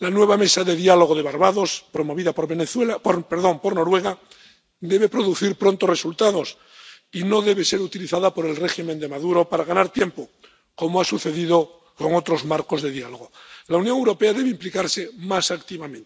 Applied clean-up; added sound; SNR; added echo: none; none; none; none.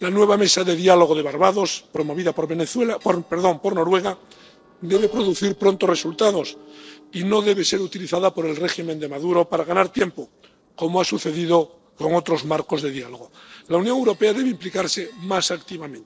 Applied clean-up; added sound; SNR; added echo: neural separator model SepFormer DNS4.